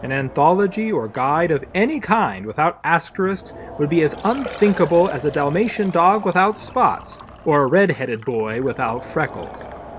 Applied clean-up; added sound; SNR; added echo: none; Liquid + Crowd; 17 dB; none.